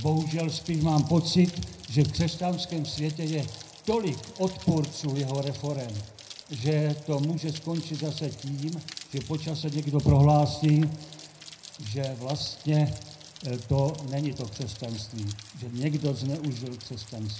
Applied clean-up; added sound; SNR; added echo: none; Rain; 18 dB; reverberation time 0.4 s.